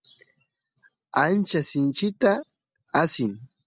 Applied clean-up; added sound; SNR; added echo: none; none; none; none.